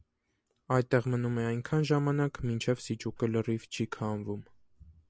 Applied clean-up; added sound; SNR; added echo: none; none; none; none.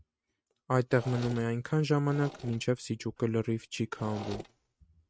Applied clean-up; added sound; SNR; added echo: neural mask model RNNoise.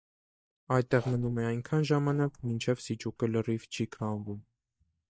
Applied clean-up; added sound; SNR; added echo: neural mask model DeepFilterNet 3.